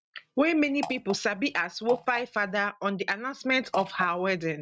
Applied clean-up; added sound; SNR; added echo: neural mask model RNNoise.